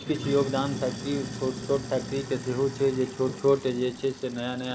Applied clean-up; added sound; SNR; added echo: none; Sink (filling or washing); 12 dB; none.